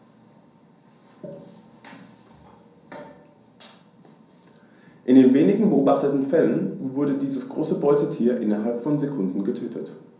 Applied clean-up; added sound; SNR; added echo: none; none; none; reverberation time 0.6 s.